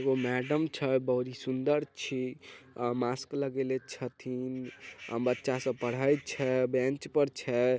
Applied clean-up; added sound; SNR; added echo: none; none; none; none.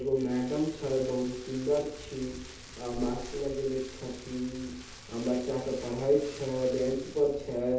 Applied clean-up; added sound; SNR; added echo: none; Rain; 14 dB; reverberation time 0.8 s.